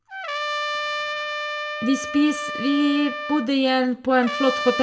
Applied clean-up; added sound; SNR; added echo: none; Trumpet; 5 dB; reverberation time 0.4 s.